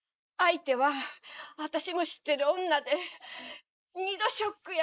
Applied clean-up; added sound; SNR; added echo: neural mask model Resemble Enhance denoiser.